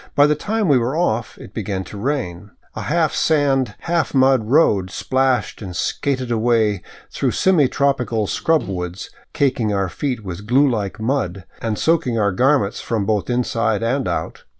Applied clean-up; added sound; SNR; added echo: none; Liquid; 19 dB; none.